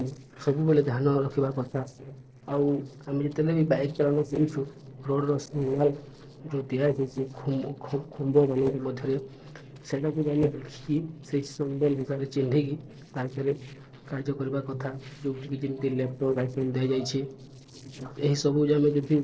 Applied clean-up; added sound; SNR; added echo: neural separator model SepFormer DNS4.